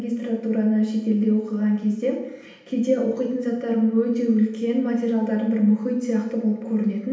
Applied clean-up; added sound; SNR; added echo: none; none; none; reverberation time 0.8 s.